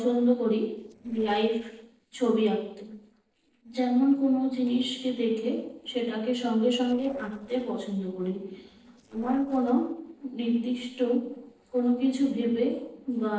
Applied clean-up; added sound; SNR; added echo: neural separator model SepFormer DNS4.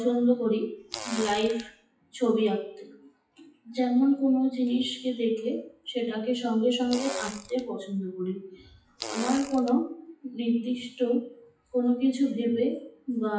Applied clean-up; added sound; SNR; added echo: classical method WPE with log-MMSE.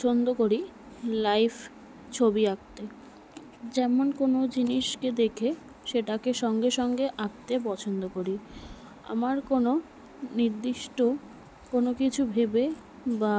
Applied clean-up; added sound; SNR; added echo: none; none; none; none.